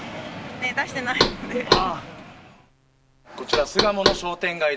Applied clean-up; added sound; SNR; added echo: none; Knock; 0 dB; none.